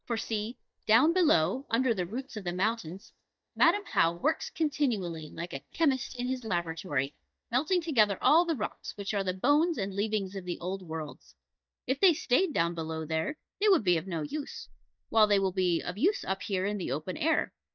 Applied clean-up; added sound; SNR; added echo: neural mask model DeepFilterNet 3.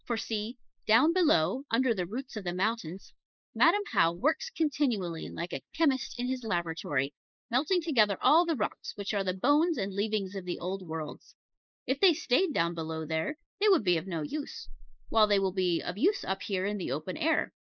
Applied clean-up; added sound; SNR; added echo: neural mask model Resemble Enhance denoiser.